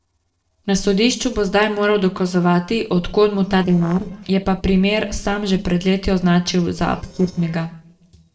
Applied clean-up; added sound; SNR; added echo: neural separator model SepFormer DNS4.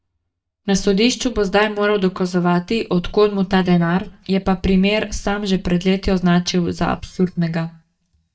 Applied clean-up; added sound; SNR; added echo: neural mask model DeepFilterNet 3.